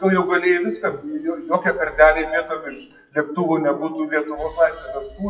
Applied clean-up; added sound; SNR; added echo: classical method WPE with log-MMSE.